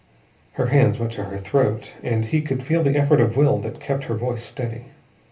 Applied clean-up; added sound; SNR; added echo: none; none; none; reverberation time 0.3 s.